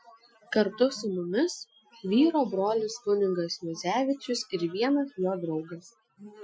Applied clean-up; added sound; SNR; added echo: classical method Wiener filter.